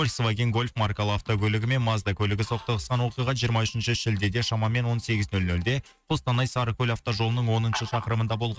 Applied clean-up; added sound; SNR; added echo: neural mask model RNNoise.